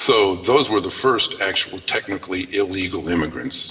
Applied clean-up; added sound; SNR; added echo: none; none; none; reverberation time 2.3 s.